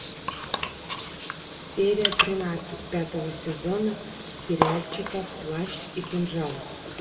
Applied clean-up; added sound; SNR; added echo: none; Bathtub (filling or washing) / Water; 2 dB; reverberation time 1.5 s.